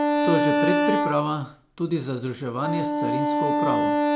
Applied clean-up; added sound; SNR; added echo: none; Wind instrument, woodwind instrument; -4 dB; none.